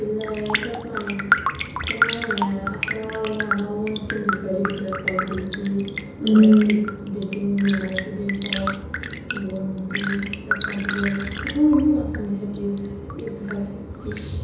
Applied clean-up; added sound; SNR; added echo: none; Raindrop; 5 dB; reverberation time 1.0 s.